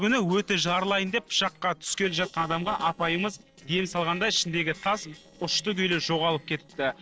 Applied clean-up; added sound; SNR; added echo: neural separator model SepFormer DNS4.